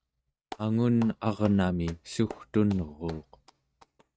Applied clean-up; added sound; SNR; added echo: neural mask model RNNoise.